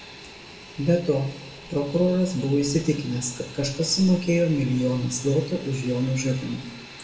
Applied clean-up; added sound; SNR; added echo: none; Fixed-wing aircraft, airplane; 19 dB; reverberation time 0.6 s.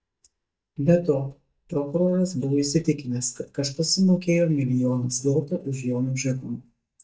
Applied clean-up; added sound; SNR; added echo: neural mask model DeepFilterNet 3.